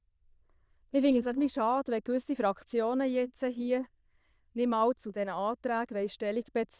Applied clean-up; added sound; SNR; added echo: neural diffusion model UNIVERSE++.